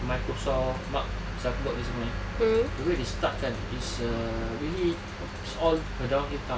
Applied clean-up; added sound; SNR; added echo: none; Wind instrument, woodwind instrument; 19 dB; none.